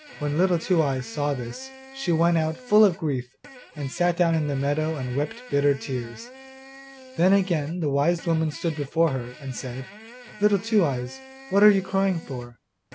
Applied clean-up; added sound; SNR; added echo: none; Fart; 19 dB; none.